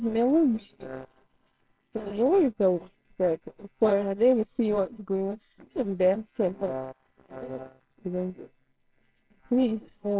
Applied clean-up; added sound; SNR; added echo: neural separator model SepFormer WHAMR!.